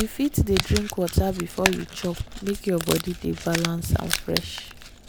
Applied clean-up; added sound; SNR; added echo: none; Crumpling, crinkling; 6 dB; none.